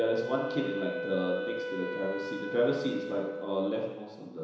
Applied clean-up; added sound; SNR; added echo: none; Wind instrument, woodwind instrument; 5 dB; reverberation time 1.0 s.